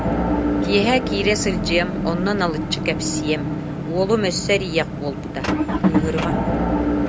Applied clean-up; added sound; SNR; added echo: none; Motor vehicle (road) / Engine; -1 dB; none.